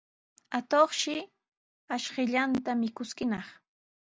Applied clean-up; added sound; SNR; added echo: none; none; none; none.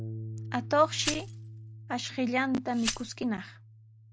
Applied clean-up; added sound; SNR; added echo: none; Glass + Bass guitar; 8 dB; none.